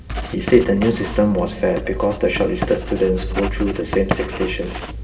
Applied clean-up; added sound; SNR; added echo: none; Writing; 7 dB; reverberation time 2.6 s.